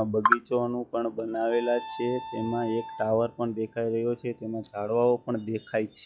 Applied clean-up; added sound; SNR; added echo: classical method log-MMSE.